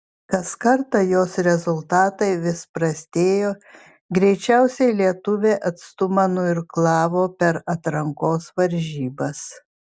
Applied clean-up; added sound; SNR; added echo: none; none; none; none.